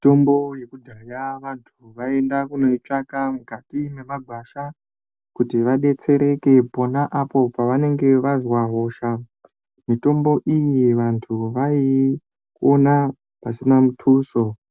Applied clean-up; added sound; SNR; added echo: none; none; none; none.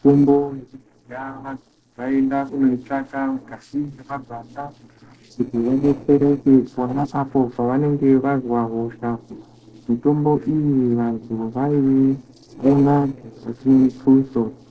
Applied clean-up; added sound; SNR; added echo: neural separator model SepFormer DNS4.